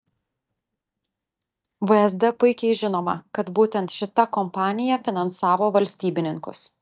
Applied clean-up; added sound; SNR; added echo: neural mask model DeepFilterNet 3.